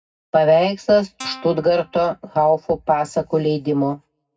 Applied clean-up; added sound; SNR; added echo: none; Guitar; 19 dB; reverberation time 0.4 s.